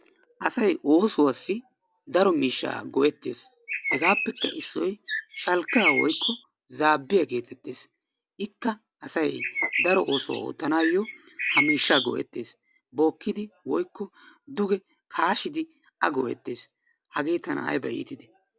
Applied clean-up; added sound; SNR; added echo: none; Bird; 1 dB; none.